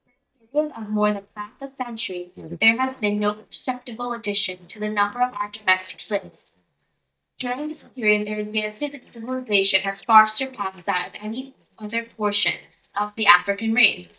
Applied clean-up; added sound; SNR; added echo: neural mask model DeepFilterNet 3.